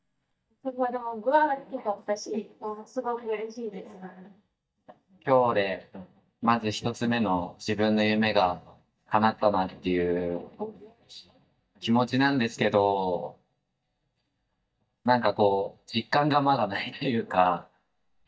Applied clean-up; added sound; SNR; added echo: neural mask model DeepFilterNet 3.